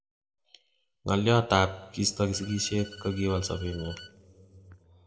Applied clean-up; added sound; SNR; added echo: none; Bowed string instrument; 19 dB; reverberation time 1.1 s.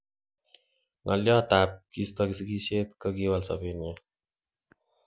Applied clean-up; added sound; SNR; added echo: none; none; none; none.